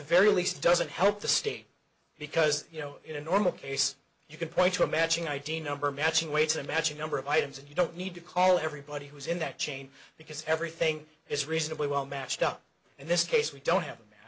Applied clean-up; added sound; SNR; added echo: none; none; none; none.